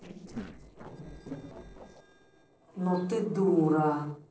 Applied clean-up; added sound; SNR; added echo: neural separator model SepFormer DNS4.